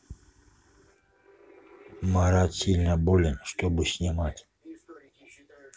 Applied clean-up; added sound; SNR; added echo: none; none; none; none.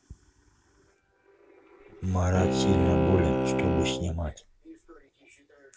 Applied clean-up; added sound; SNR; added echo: none; Bowed string instrument; -3 dB; none.